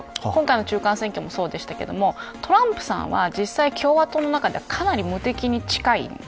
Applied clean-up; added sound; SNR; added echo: none; none; none; none.